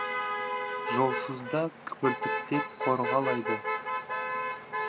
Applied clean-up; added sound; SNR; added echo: none; Motor vehicle (road); 0 dB; none.